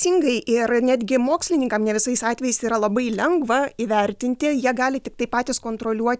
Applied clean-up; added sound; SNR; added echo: none; none; none; none.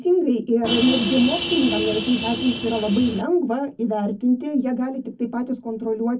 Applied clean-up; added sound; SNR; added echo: none; Vehicle horn, car horn, honking; 5 dB; reverberation time 0.3 s.